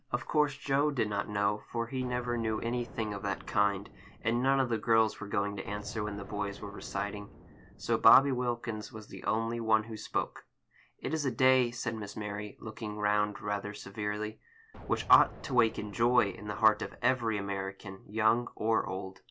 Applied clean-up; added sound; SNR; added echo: none; Explosion; 18 dB; none.